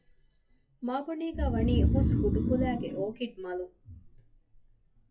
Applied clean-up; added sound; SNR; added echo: classical method WPE with log-MMSE.